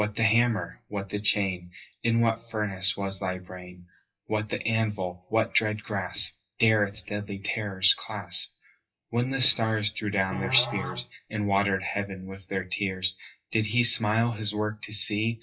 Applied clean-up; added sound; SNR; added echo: classical method WPE with log-MMSE.